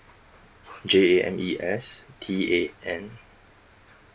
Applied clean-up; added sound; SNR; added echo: none; none; none; none.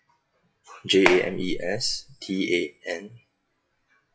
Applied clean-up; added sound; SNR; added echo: classical method WPE with log-MMSE.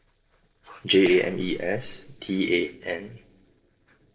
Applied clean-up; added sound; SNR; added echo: neural separator model SepFormer DNS4.